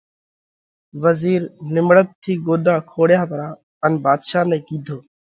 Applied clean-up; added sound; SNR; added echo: none; none; none; none.